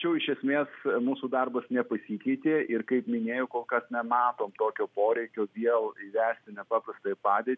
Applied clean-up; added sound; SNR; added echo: none; none; none; none.